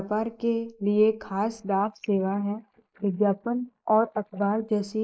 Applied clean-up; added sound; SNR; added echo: neural mask model Resemble Enhance denoiser.